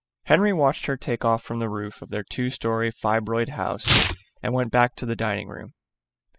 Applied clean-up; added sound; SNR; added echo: classical method spectral subtraction.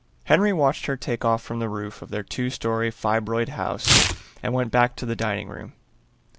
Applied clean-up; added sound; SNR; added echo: none; Tearing; 3 dB; none.